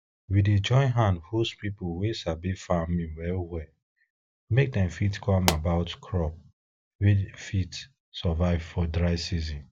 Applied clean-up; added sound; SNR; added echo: none; Explosion; 7 dB; none.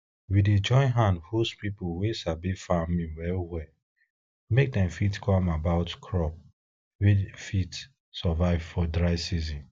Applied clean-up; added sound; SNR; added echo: none; none; none; none.